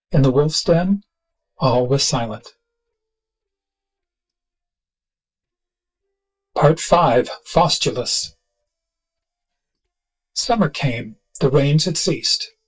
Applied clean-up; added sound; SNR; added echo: neural mask model DeepFilterNet 3.